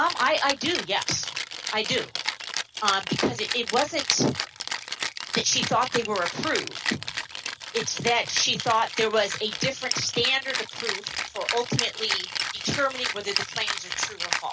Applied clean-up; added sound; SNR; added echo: none; Rattle (instrument); 4 dB; none.